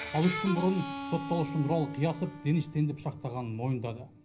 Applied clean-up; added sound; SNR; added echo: none; Harmonica; 10 dB; reverberation time 0.4 s.